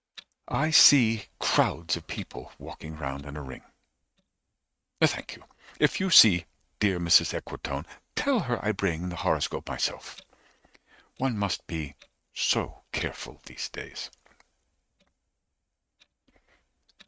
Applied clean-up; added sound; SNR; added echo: neural mask model RNNoise.